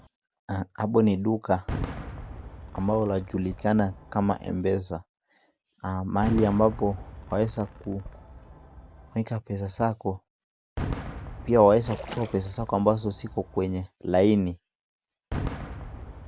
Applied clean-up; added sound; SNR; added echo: none; Fireworks + Splash, splatter; 12 dB; none.